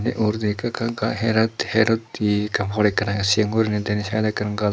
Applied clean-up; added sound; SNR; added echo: none; none; none; none.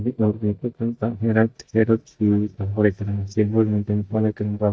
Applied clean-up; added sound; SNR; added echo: neural mask model DeepFilterNet 3.